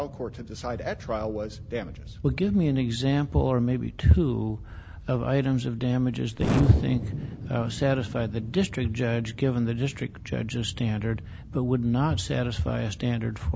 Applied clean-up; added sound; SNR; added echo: none; Explosion; 10 dB; none.